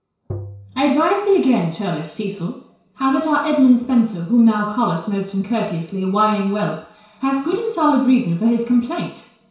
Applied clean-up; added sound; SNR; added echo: none; Tap; 13 dB; reverberation time 0.6 s.